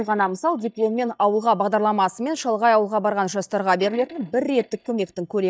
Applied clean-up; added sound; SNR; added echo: neural mask model DeepFilterNet 3.